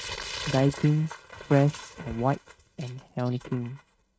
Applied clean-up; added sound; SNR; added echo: neural mask model RNNoise.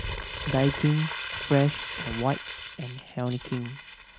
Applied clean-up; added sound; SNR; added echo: none; Crumpling, crinkling; 6 dB; none.